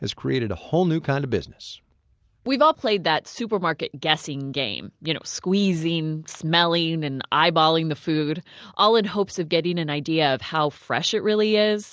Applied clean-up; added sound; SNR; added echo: none; none; none; none.